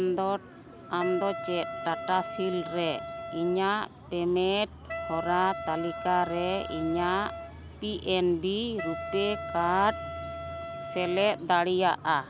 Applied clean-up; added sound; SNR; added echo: none; Wind instrument, woodwind instrument; 9 dB; none.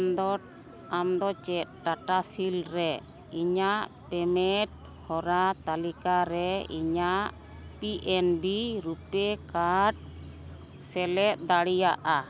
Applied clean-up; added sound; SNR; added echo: none; none; none; none.